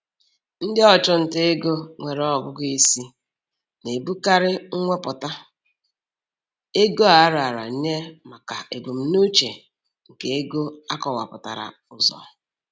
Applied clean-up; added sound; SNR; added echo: none; none; none; none.